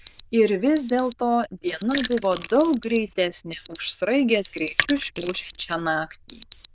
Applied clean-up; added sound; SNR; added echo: neural diffusion model UNIVERSE++.